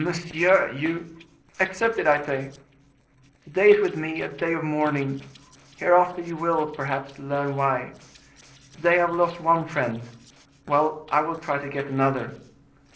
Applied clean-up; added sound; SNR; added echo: neural separator model SepFormer DNS4.